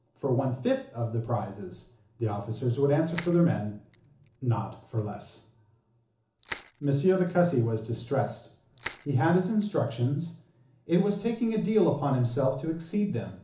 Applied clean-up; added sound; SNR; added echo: none; Crushing; 17 dB; reverberation time 0.7 s.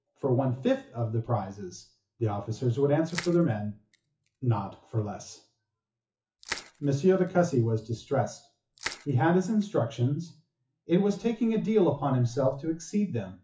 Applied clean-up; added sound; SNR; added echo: classical method WPE with log-MMSE.